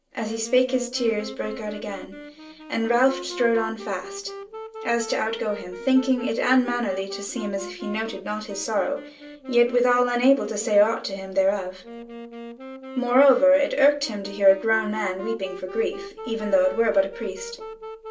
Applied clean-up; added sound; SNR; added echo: none; Wind instrument, woodwind instrument; 14 dB; reverberation time 0.3 s.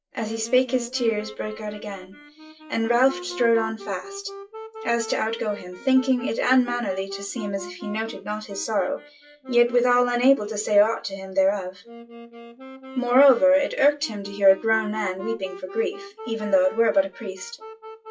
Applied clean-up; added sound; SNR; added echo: classical method WPE with log-MMSE.